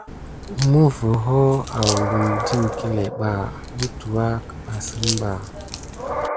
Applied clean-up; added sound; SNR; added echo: none; Crack + Animal; 7 dB; none.